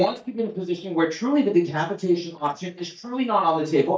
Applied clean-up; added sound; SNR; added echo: neural mask model DeepFilterNet 3.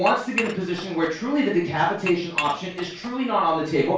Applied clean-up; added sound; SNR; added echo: none; Dishes, pots, and pans / Chink, clink; 12 dB; reverberation time 0.4 s.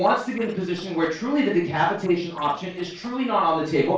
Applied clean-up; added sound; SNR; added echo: neural separator model SepFormer DNS4.